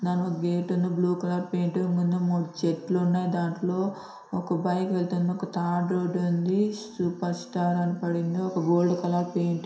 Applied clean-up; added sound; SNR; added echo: none; none; none; reverberation time 0.7 s.